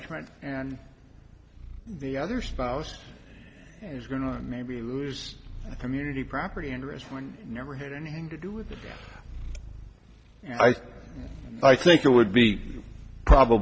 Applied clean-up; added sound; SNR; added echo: none; Purr; 16 dB; none.